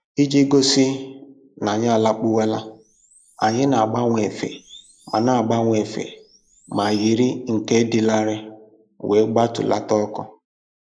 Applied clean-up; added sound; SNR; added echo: neural mask model Resemble Enhance denoiser.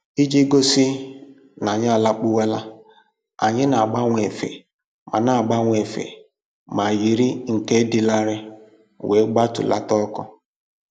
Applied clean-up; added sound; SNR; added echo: none; none; none; none.